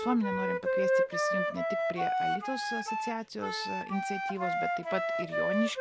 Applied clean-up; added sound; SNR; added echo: none; Wind instrument, woodwind instrument; -4 dB; none.